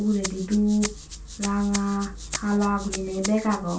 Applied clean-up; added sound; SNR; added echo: none; Rattle (instrument); 12 dB; reverberation time 0.2 s.